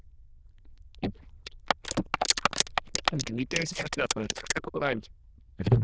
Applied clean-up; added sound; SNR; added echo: neural diffusion model UNIVERSE++.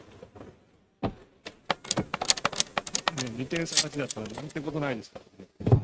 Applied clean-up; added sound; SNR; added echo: neural mask model RNNoise.